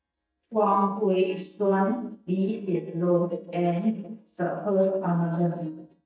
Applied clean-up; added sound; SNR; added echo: neural mask model DeepFilterNet 3.